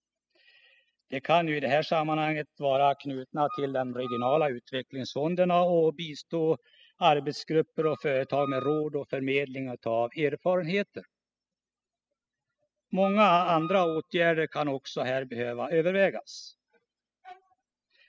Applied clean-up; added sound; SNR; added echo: classical method spectral subtraction.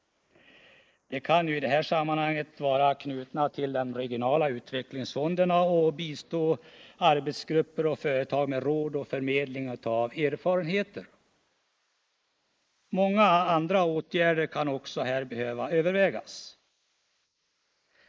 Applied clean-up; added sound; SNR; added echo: neural mask model Resemble Enhance denoiser.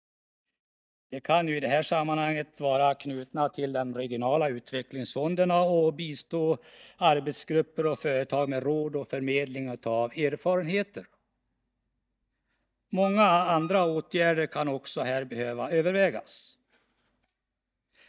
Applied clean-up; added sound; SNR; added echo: neural mask model DeepFilterNet 3.